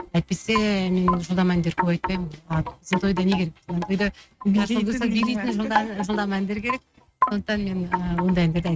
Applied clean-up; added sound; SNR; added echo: neural mask model RNNoise.